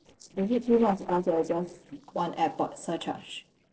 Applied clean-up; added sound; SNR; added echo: neural separator model SepFormer DNS4.